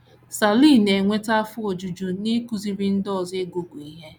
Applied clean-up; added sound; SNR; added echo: none; none; none; none.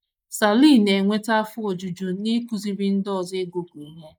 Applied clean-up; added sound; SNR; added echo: neural mask model Resemble Enhance denoiser.